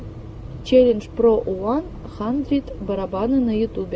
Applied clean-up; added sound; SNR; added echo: none; none; none; none.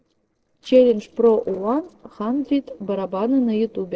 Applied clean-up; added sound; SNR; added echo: neural separator model SepFormer DNS4.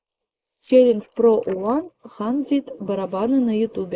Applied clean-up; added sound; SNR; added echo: neural mask model Resemble Enhance denoiser.